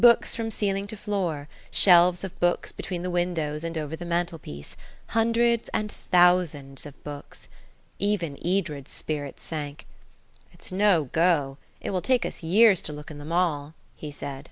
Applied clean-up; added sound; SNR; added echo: none; none; none; none.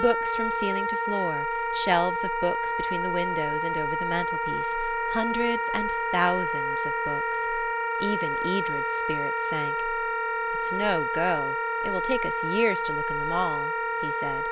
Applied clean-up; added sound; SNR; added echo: none; Wind instrument, woodwind instrument; -3 dB; none.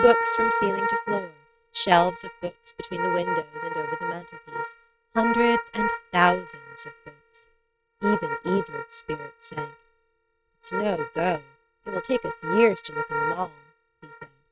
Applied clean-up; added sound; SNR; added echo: neural mask model RNNoise.